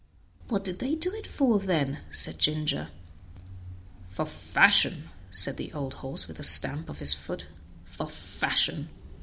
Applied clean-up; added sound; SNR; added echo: none; none; none; none.